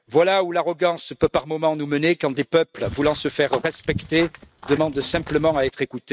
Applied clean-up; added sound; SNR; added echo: neural mask model RNNoise.